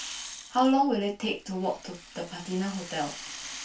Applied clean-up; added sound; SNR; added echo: none; Rattle (instrument); 13 dB; reverberation time 0.2 s.